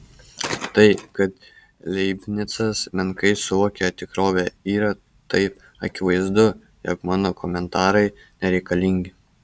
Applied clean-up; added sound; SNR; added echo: none; none; none; none.